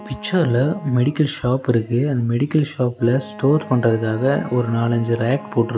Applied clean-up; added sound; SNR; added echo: none; Wind instrument, woodwind instrument; 19 dB; none.